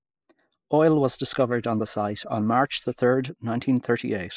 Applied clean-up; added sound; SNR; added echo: neural mask model Resemble Enhance denoiser.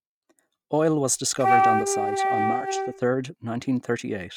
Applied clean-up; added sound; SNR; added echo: neural mask model RNNoise.